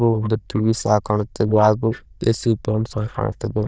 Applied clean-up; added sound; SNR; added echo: neural diffusion model UNIVERSE++.